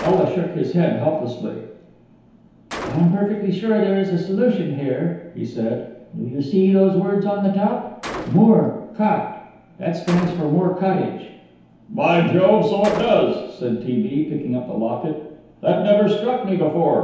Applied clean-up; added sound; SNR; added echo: none; Gunshot, gunfire; 19 dB; reverberation time 1.0 s.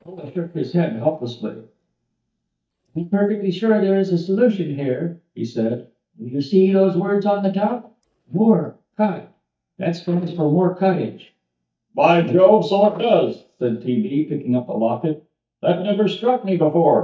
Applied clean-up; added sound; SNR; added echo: neural mask model DeepFilterNet 3.